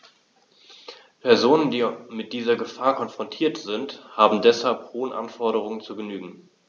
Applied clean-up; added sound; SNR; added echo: none; none; none; none.